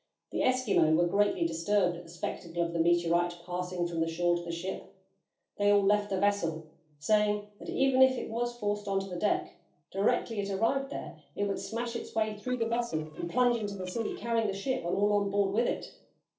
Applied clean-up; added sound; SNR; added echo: neural separator model SepFormer DNS4.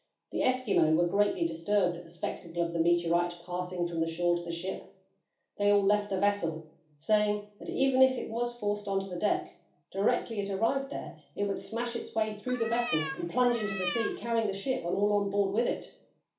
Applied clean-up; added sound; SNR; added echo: none; Cat; 7 dB; reverberation time 0.4 s.